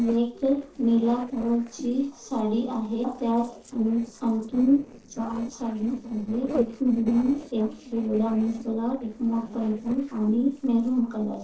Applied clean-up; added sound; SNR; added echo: neural separator model SepFormer DNS4.